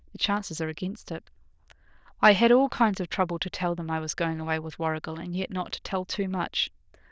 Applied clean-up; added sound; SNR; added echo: neural diffusion model UNIVERSE++.